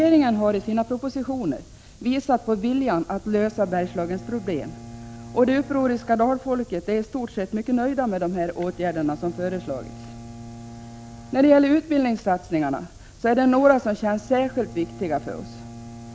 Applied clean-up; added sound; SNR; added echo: none; Bowed string instrument; 20 dB; none.